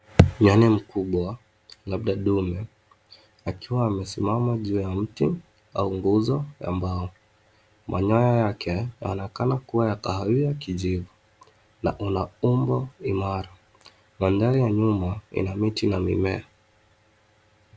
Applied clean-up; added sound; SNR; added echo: none; none; none; none.